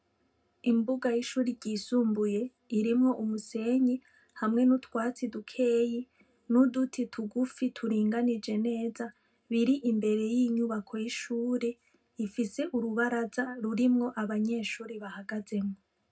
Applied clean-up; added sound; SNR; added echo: none; none; none; reverberation time 0.2 s.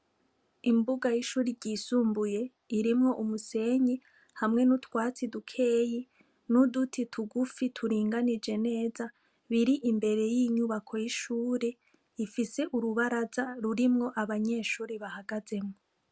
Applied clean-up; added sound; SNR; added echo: none; none; none; none.